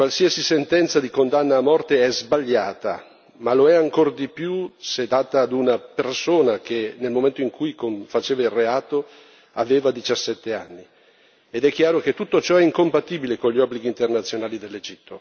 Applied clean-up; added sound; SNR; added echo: none; none; none; none.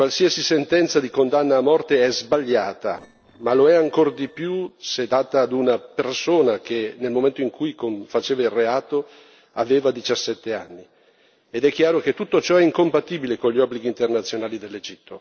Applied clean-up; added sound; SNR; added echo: neural separator model SepFormer DNS4.